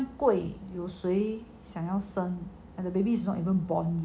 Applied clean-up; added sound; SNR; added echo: none; none; none; none.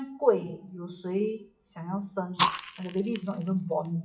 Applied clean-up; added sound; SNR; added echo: classical method WPE with log-MMSE.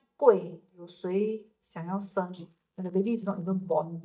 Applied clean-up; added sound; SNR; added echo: neural mask model DeepFilterNet 3.